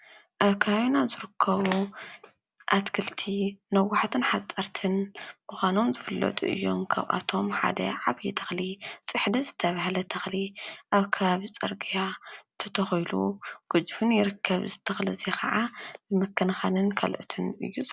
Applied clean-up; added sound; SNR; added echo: none; none; none; none.